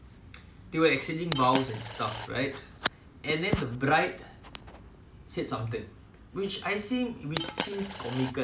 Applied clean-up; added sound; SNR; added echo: none; Coin (dropping); 6 dB; none.